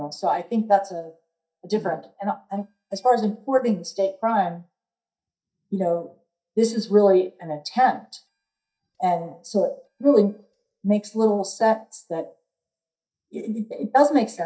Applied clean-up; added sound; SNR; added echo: neural mask model DeepFilterNet 3.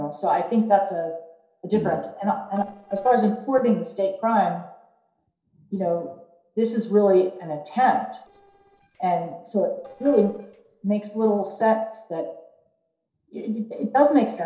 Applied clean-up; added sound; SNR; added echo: neural separator model SepFormer DNS4.